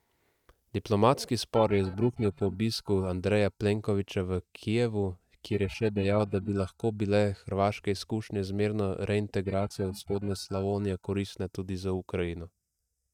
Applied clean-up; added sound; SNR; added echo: neural mask model DeepFilterNet 3.